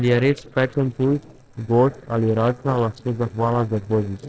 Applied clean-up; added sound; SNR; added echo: neural separator model SepFormer DNS4.